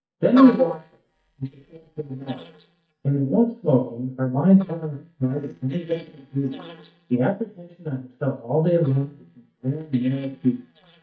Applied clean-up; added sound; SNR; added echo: neural mask model DeepFilterNet 3.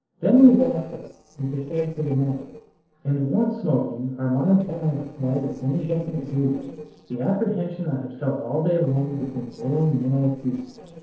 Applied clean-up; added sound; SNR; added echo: neural separator model SepFormer DNS4.